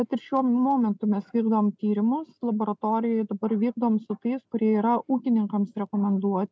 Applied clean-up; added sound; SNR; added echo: none; none; none; none.